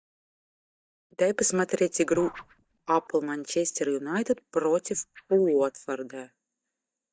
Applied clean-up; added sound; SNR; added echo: neural mask model DeepFilterNet 3.